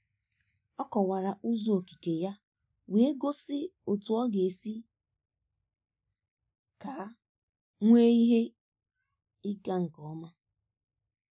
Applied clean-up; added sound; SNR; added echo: none; none; none; none.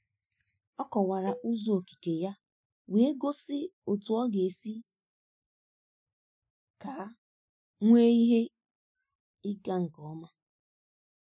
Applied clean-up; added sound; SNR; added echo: classical method spectral subtraction.